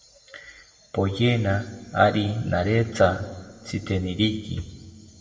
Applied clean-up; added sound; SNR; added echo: none; none; none; reverberation time 1.5 s.